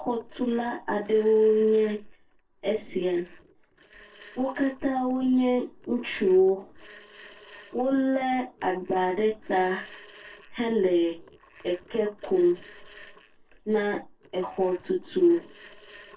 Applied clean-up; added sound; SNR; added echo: neural separator model SepFormer DNS4.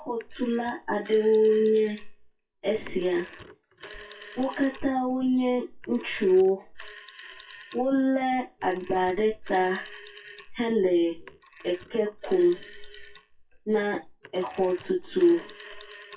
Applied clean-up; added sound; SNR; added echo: classical method WPE with log-MMSE.